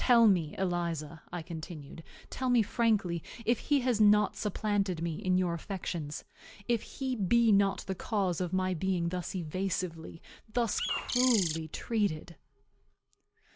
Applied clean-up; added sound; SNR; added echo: none; Bird; 3 dB; none.